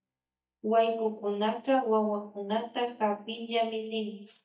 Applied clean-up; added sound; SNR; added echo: neural mask model DeepFilterNet 3.